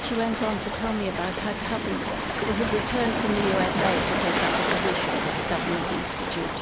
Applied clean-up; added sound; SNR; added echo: none; Waves, surf; -2 dB; none.